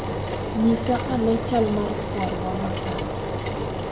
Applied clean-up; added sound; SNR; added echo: none; Engine; 2 dB; reverberation time 0.5 s.